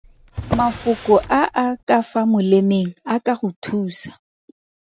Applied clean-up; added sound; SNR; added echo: none; Drawer open or close; 11 dB; none.